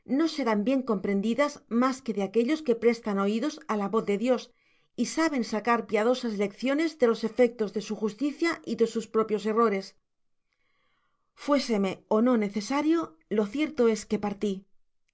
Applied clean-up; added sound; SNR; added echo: none; none; none; none.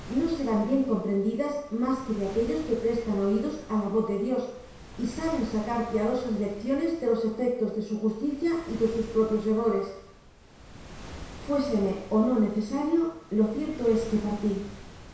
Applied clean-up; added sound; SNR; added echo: none; Waves, surf; 17 dB; reverberation time 0.7 s.